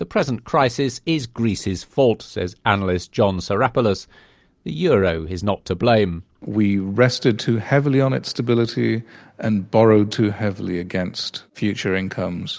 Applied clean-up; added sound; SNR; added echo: none; none; none; none.